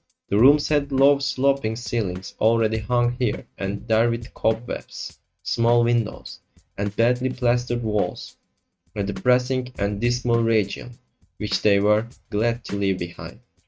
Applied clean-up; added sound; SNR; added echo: neural mask model RNNoise.